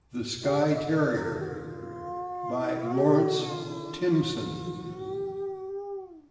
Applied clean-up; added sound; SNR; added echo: none; Dog; 5 dB; reverberation time 2.7 s.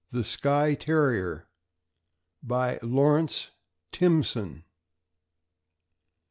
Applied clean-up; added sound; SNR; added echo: none; none; none; none.